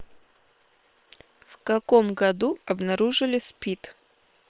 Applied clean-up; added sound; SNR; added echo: neural separator model SepFormer WHAM!.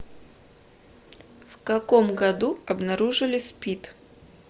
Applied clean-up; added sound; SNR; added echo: none; Telephone; 15 dB; none.